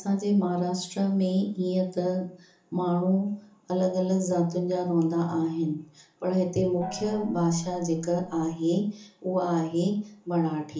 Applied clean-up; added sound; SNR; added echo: none; Gong; 16 dB; reverberation time 0.8 s.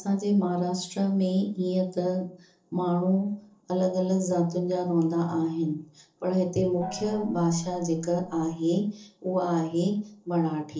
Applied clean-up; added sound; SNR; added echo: neural separator model SepFormer DNS4.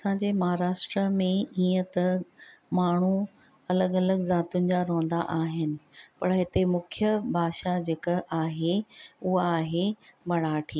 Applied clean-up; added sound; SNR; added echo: none; none; none; none.